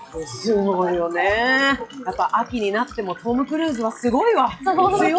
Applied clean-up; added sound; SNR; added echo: classical method log-MMSE.